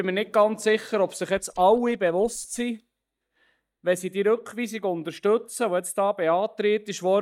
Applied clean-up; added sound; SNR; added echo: neural mask model DeepFilterNet 3.